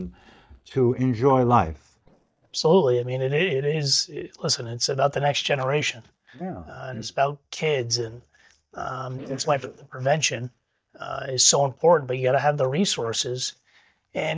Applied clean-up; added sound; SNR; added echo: neural mask model DeepFilterNet 3.